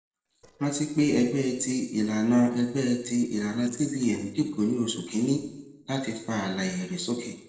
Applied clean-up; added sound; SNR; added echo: neural separator model SepFormer DNS4.